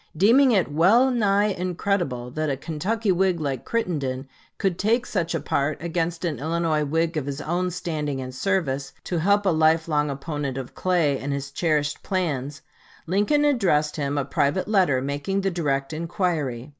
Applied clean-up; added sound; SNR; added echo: none; none; none; none.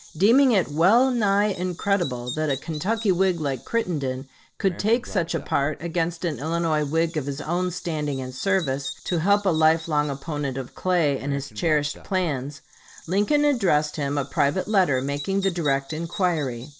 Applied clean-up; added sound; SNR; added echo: none; Bird vocalization, bird call, bird song; 18 dB; none.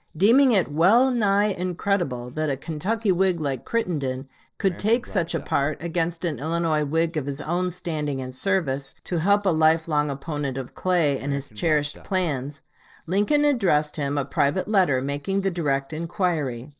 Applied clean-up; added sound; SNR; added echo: neural separator model SepFormer DNS4.